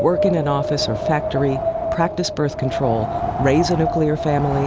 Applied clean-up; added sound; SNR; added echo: none; Wind; 3 dB; none.